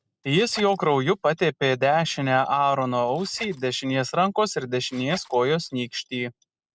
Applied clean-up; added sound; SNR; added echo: neural separator model SepFormer DNS4.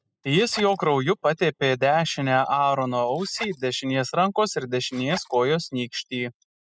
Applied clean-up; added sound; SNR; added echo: classical method spectral subtraction.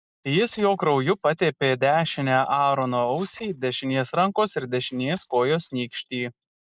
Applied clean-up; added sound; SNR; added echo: neural mask model DeepFilterNet 3.